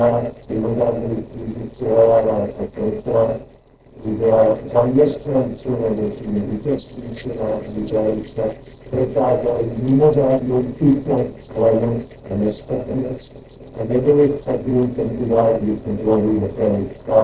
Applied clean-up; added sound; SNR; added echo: neural separator model SepFormer DNS4.